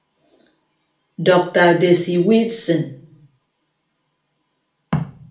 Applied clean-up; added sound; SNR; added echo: none; none; none; reverberation time 0.4 s.